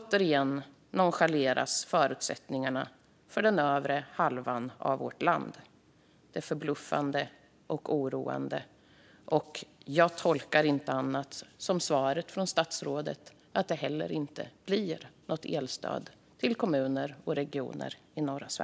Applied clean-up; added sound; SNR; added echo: none; none; none; none.